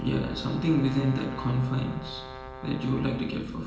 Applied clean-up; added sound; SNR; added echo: none; Brass instrument; 15 dB; reverberation time 1.1 s.